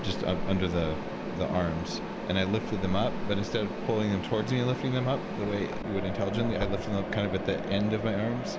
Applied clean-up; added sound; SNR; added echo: none; Mechanisms; 3 dB; none.